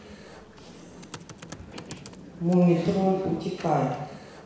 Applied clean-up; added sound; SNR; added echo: none; Computer keyboard; 16 dB; reverberation time 1.1 s.